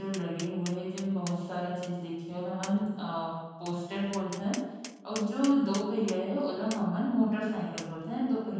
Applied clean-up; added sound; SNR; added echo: none; Tap; 18 dB; reverberation time 1.2 s.